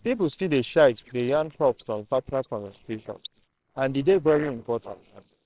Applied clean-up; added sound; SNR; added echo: neural separator model SepFormer WHAMR!.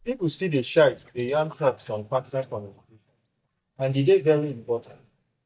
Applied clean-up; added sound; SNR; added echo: neural mask model DeepFilterNet 3.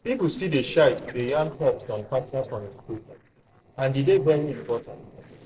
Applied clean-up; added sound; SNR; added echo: neural separator model SepFormer DNS4.